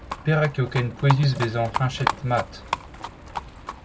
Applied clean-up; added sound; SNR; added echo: none; Livestock, farm animals, working animals; 7 dB; none.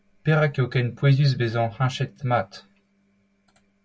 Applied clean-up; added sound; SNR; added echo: none; none; none; none.